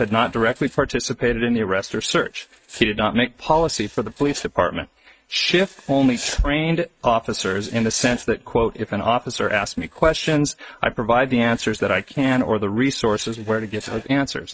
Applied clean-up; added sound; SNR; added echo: neural mask model RNNoise.